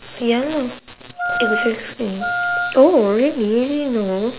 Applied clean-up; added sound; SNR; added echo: none; Wind instrument, woodwind instrument; 4 dB; none.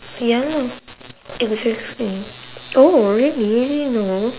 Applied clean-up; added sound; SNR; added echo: none; none; none; none.